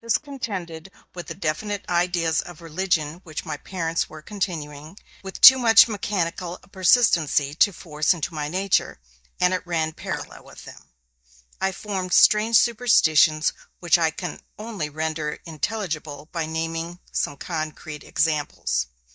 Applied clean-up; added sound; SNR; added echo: neural mask model DeepFilterNet 3.